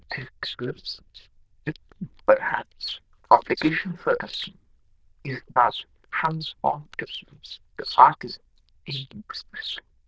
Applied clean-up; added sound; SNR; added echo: neural diffusion model UNIVERSE++.